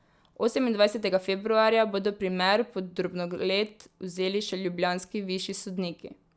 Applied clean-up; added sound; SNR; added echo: none; none; none; none.